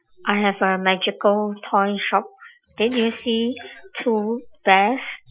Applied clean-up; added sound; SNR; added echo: classical method Wiener filter.